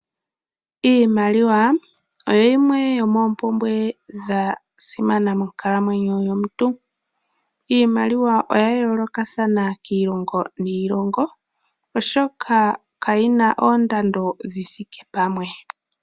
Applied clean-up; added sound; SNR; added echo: none; none; none; none.